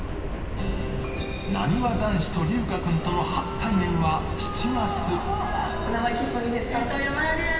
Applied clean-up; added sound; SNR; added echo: none; Subway, metro, underground; 5 dB; reverberation time 2.6 s.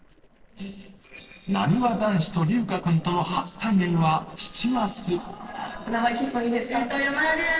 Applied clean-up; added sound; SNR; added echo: neural separator model SepFormer DNS4.